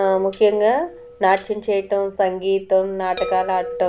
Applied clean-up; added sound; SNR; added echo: none; Chime + Tambourine; 16 dB; none.